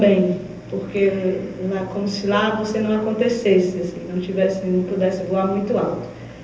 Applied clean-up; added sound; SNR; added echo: none; Cowbell; 18 dB; reverberation time 0.8 s.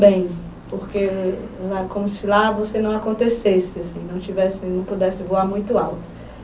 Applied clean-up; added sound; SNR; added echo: none; none; none; none.